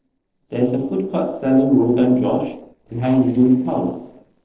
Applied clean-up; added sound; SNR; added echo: neural separator model SepFormer DNS4.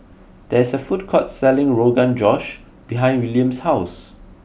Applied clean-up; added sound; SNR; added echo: none; none; none; none.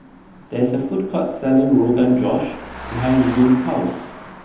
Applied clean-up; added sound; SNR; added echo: none; Engine; 16 dB; reverberation time 0.9 s.